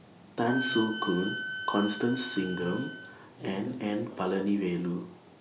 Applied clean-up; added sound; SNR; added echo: none; Wind instrument, woodwind instrument; 8 dB; none.